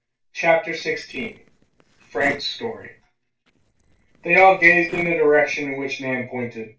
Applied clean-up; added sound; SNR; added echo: neural separator model SepFormer DNS4.